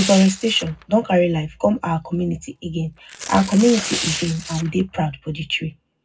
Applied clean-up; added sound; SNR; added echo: none; Tearing; 12 dB; reverberation time 0.3 s.